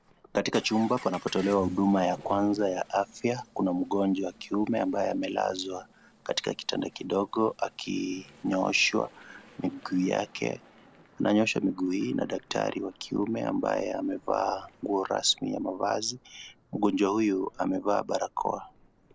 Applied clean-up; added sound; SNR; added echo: neural separator model SepFormer DNS4.